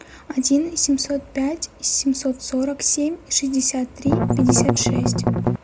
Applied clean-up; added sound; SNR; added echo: none; Strum; -3 dB; none.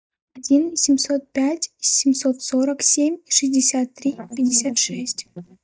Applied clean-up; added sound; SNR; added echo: neural mask model DeepFilterNet 3.